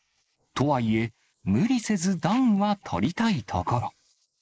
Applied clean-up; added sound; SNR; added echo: neural mask model Resemble Enhance denoiser.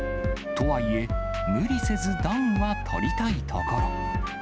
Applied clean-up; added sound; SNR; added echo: none; Wind instrument, woodwind instrument; 6 dB; none.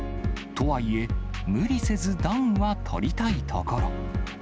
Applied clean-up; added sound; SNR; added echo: none; none; none; none.